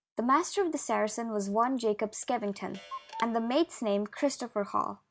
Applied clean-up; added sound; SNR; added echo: none; Clock; 19 dB; none.